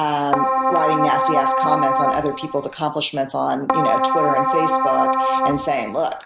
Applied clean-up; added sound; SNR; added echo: none; Keyboard (musical); -3 dB; none.